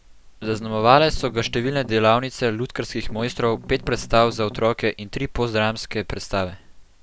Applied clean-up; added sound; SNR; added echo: none; Strum; 17 dB; none.